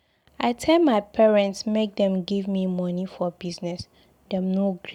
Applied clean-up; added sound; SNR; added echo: none; none; none; none.